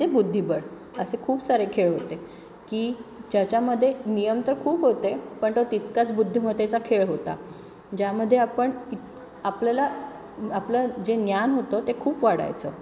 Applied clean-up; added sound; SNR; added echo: none; Bowed string instrument; 20 dB; none.